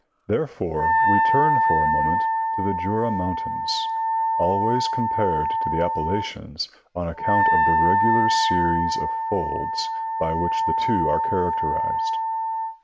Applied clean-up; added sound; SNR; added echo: none; Wind instrument, woodwind instrument; -5 dB; none.